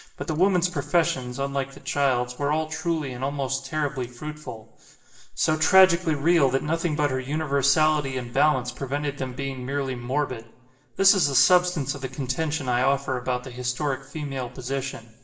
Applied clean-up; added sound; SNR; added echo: none; none; none; reverberation time 1.4 s.